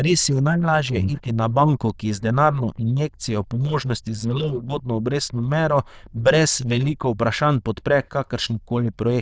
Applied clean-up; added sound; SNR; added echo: neural diffusion model UNIVERSE++.